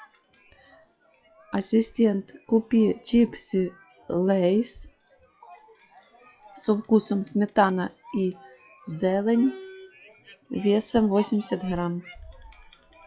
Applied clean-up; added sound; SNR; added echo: classical method log-MMSE.